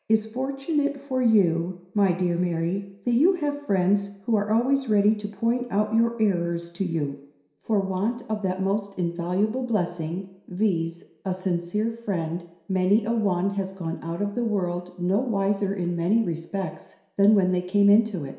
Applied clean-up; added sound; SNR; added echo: none; none; none; reverberation time 0.7 s.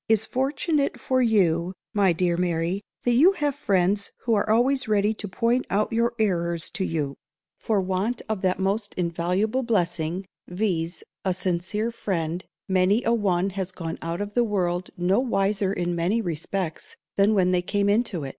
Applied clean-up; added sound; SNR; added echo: none; none; none; none.